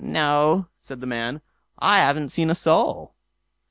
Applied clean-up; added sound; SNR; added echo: none; none; none; none.